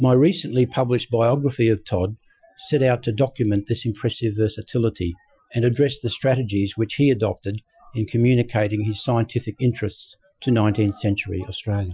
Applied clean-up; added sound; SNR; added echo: classical method Wiener filter.